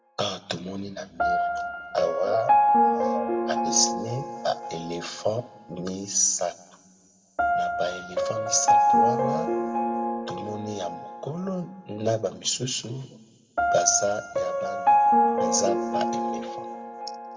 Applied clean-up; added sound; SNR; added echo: none; Piano; -4 dB; reverberation time 1.2 s.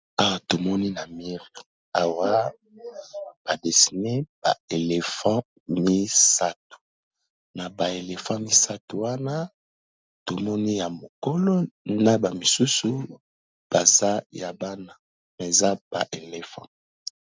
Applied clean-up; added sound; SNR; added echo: none; none; none; none.